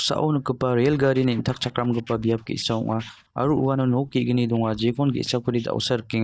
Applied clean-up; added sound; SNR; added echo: neural mask model DeepFilterNet 3.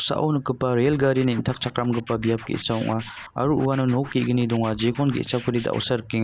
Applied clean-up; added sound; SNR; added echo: none; Scratching (performance technique); 19 dB; none.